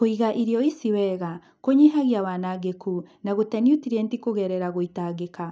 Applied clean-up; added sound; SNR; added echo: none; none; none; none.